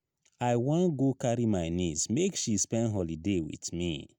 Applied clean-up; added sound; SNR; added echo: none; none; none; none.